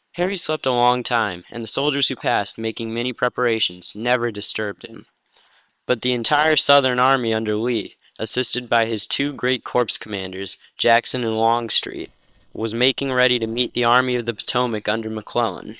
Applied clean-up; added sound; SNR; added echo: neural separator model SepFormer WHAM!.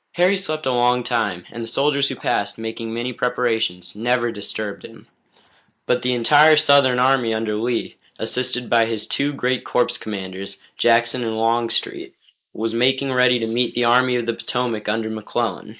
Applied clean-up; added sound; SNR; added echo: neural mask model Resemble Enhance denoiser.